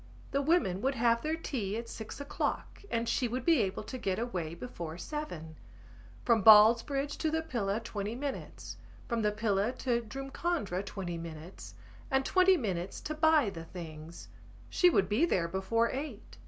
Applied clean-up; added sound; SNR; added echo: none; Mechanical fan; 16 dB; none.